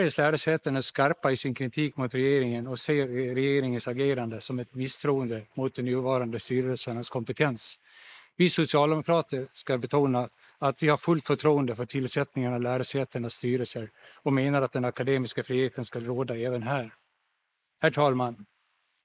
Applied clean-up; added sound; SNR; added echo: neural mask model Resemble Enhance denoiser.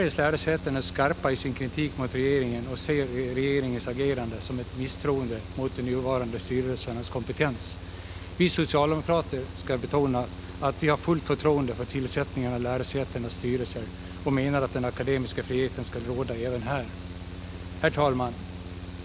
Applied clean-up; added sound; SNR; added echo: none; Mechanical fan; 10 dB; none.